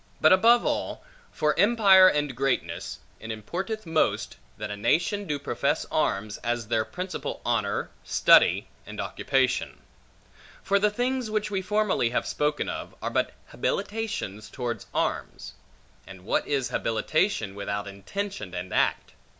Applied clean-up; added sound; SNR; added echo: none; none; none; none.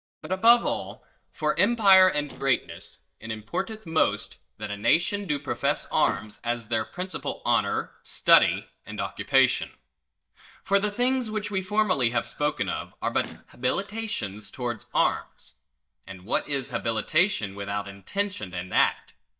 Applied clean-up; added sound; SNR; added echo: neural mask model DeepFilterNet 3.